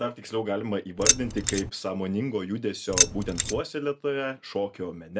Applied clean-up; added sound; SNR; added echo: none; Keys jangling; -5 dB; none.